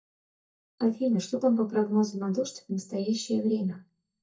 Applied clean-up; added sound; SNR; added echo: neural mask model DeepFilterNet 3.